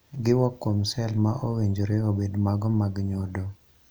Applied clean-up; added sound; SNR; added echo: none; none; none; none.